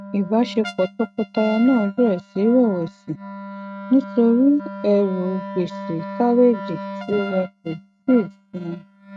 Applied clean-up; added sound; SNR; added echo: neural mask model RNNoise.